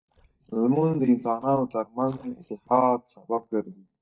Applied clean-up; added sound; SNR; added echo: neural mask model DeepFilterNet 3.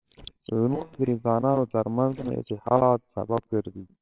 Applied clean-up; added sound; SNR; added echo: neural separator model SepFormer WHAMR!.